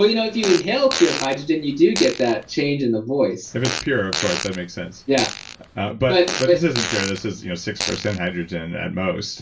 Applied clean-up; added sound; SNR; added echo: none; Fart; 9 dB; reverberation time 0.2 s.